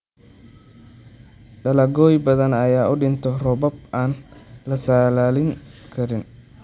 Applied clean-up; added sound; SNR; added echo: none; none; none; none.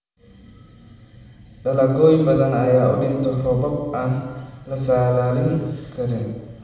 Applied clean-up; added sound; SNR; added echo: none; none; none; reverberation time 1.1 s.